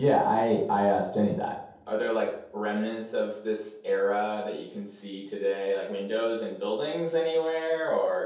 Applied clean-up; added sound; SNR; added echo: none; none; none; reverberation time 0.7 s.